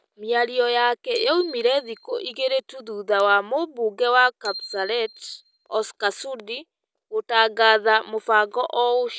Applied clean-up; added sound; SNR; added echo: none; Bicycle bell; 19 dB; none.